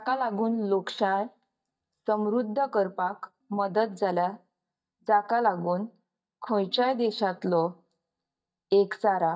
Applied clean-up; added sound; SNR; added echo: neural mask model DeepFilterNet 3.